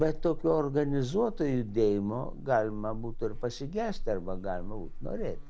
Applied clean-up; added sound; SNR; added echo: none; Buzz; 6 dB; none.